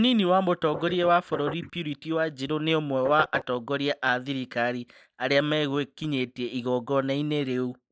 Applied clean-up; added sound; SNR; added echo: neural mask model Resemble Enhance denoiser.